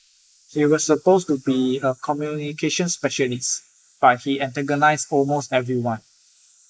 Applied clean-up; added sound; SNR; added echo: neural mask model Resemble Enhance denoiser.